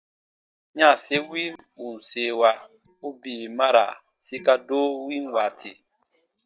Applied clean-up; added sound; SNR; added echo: neural mask model DeepFilterNet 3.